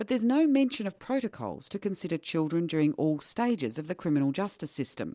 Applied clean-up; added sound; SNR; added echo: none; none; none; none.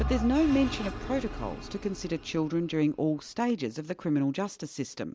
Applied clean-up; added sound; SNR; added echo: none; Engine / Vehicle; 9 dB; none.